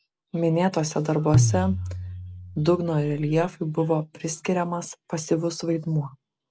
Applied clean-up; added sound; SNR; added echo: none; Tabla; 1 dB; none.